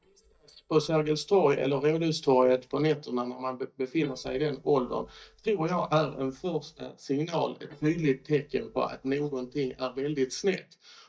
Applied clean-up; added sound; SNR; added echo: neural mask model DeepFilterNet 3.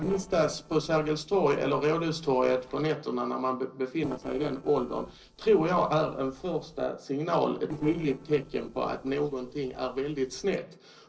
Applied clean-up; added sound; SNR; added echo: neural separator model SepFormer DNS4.